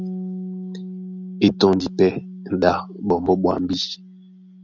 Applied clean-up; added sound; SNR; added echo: neural mask model RNNoise.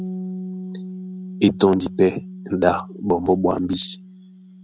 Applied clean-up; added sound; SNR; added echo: none; Bass guitar; 12 dB; none.